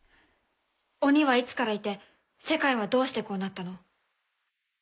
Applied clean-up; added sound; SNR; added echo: neural mask model Resemble Enhance denoiser.